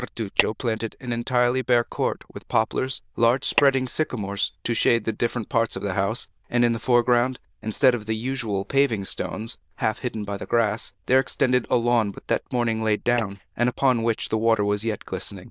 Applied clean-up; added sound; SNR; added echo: neural diffusion model UNIVERSE++.